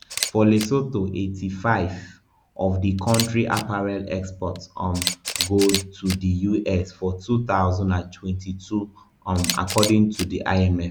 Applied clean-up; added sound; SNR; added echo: none; Camera; 11 dB; none.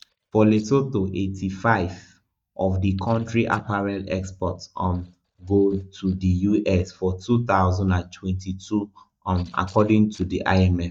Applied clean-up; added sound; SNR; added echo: neural mask model DeepFilterNet 3.